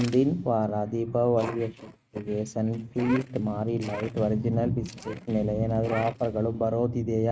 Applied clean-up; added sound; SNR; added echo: neural mask model RNNoise.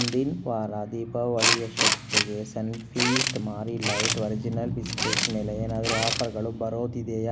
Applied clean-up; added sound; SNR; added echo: none; Tools; 1 dB; none.